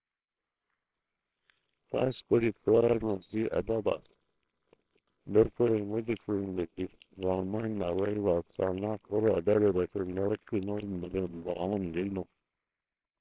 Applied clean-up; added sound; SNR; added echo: neural separator model SepFormer WHAMR!.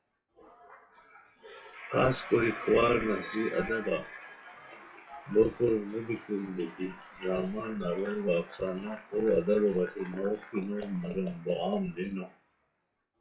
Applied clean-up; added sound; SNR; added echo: classical method WPE with log-MMSE.